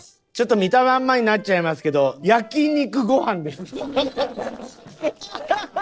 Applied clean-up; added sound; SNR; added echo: neural separator model SepFormer DNS4.